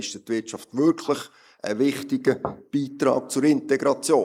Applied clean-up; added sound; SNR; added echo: neural mask model Resemble Enhance denoiser.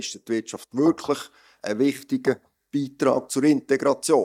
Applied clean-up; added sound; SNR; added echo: neural mask model DeepFilterNet 3.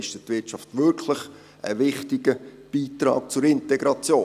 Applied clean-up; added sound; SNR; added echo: none; none; none; none.